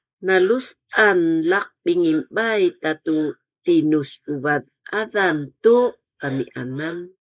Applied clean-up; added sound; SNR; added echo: neural mask model Resemble Enhance denoiser.